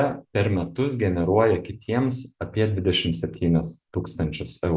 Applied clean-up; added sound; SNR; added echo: none; none; none; none.